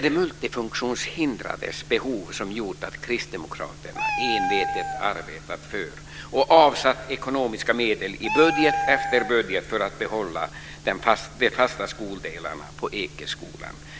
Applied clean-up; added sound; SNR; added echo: none; Meow; 5 dB; none.